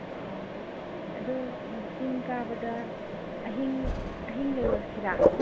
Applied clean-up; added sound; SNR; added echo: none; Mechanisms; -3 dB; none.